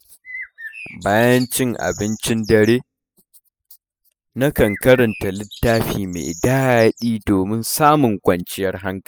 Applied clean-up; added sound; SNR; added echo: classical method spectral subtraction.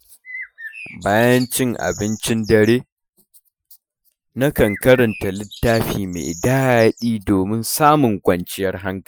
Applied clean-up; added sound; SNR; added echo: classical method Wiener filter.